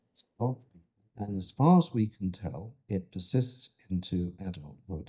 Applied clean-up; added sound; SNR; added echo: neural mask model DeepFilterNet 3.